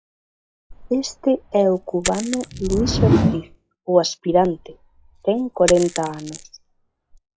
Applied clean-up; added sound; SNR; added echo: classical method log-MMSE.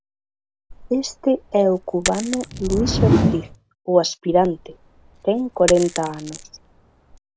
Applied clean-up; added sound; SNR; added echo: none; Coin (dropping) + Whoosh, swoosh, swish; 4 dB; none.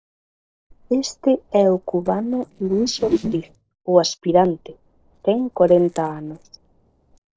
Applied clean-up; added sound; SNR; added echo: neural separator model SepFormer DNS4.